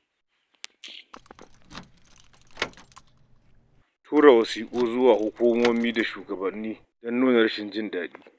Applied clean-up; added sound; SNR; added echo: none; Door / Car; 17 dB; none.